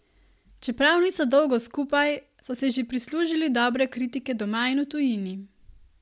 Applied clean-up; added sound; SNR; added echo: none; none; none; none.